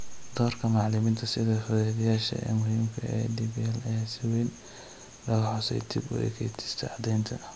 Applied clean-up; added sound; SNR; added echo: none; none; none; none.